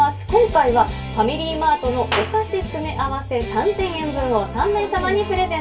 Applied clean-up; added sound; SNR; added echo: none; Clapping; 14 dB; reverberation time 0.2 s.